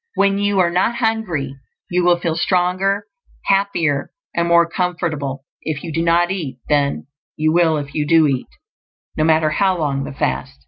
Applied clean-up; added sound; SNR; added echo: none; none; none; none.